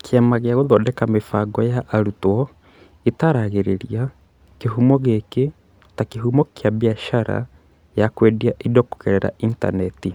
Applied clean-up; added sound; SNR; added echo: none; none; none; none.